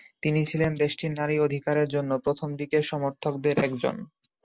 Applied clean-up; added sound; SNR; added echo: none; none; none; none.